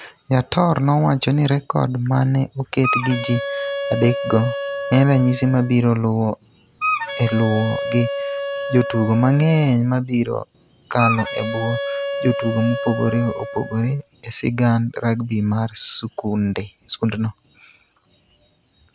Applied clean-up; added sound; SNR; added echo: none; Wind instrument, woodwind instrument; 6 dB; none.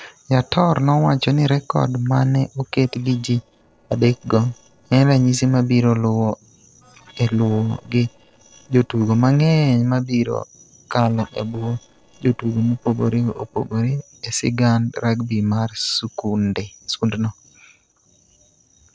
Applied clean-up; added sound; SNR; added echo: neural separator model SepFormer DNS4.